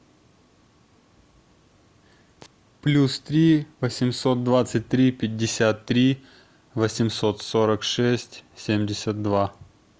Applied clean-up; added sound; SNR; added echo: none; none; none; none.